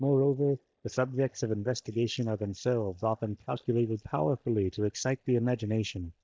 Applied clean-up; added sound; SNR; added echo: neural mask model DeepFilterNet 3.